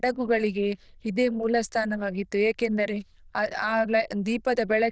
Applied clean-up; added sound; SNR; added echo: neural diffusion model UNIVERSE++.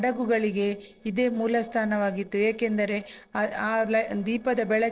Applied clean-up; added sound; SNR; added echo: neural separator model SepFormer DNS4.